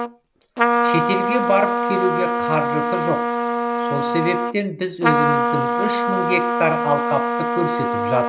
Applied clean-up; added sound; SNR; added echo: none; Trumpet; -3 dB; none.